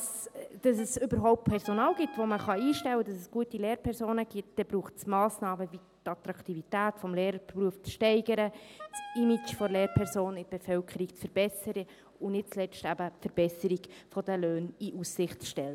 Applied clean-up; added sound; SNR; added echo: none; Wind instrument, woodwind instrument; 14 dB; none.